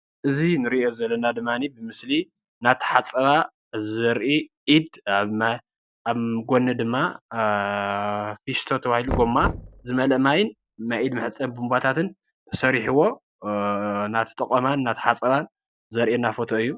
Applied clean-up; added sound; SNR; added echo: none; Knock; 10 dB; none.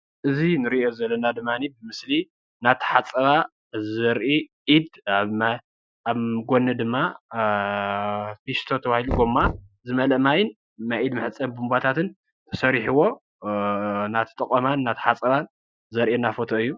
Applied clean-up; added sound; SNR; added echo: classical method Wiener filter.